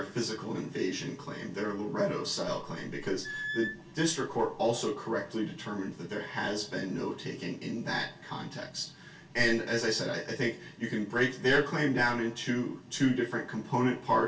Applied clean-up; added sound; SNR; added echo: none; Squeak / Screech; 10 dB; reverberation time 0.2 s.